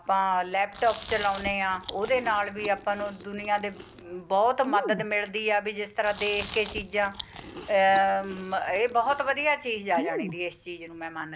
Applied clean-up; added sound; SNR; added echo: none; Chewing, mastication; 13 dB; none.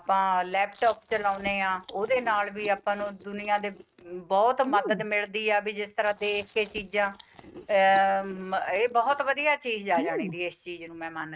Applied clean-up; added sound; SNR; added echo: neural mask model RNNoise.